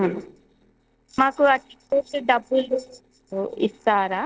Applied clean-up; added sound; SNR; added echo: neural separator model SepFormer DNS4.